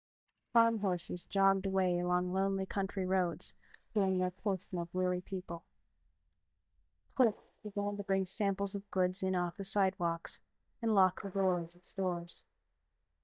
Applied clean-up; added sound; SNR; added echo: neural mask model DeepFilterNet 3.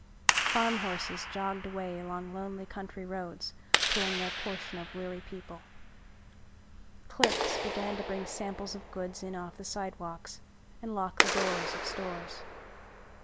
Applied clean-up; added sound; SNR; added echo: none; Clapping; -2 dB; none.